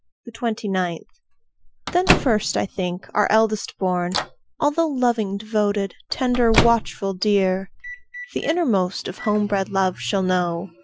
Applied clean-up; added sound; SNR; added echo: classical method Wiener filter.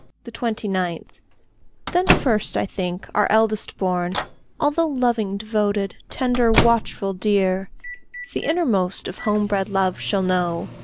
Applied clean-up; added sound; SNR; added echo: none; Microwave oven; 7 dB; none.